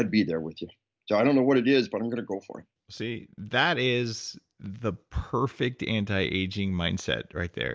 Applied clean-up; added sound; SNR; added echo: none; none; none; none.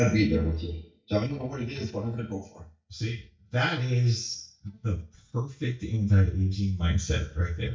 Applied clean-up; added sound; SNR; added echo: neural mask model DeepFilterNet 3.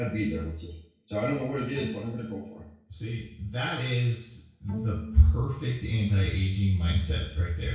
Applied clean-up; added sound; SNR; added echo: neural separator model SepFormer DNS4.